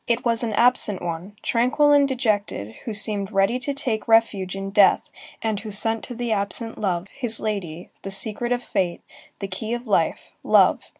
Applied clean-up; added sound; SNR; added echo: none; none; none; none.